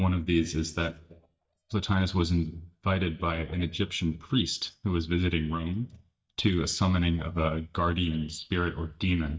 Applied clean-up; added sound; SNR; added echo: neural mask model DeepFilterNet 3.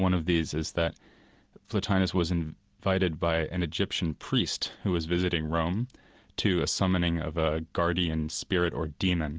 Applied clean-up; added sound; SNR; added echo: none; none; none; none.